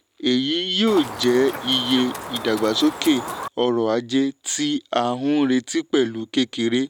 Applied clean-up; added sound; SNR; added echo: none; Chicken, rooster; 10 dB; none.